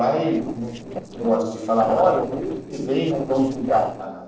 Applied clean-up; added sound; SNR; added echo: neural separator model SepFormer DNS4.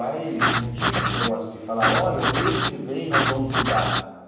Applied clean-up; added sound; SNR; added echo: none; Writing; -5 dB; reverberation time 1.1 s.